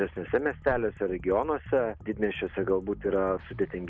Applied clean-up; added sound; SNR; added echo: none; none; none; none.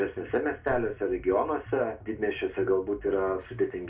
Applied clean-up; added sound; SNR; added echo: none; none; none; reverberation time 0.3 s.